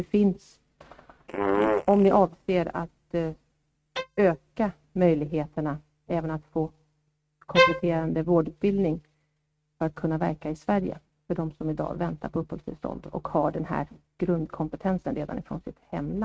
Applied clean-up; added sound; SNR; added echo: neural mask model RNNoise.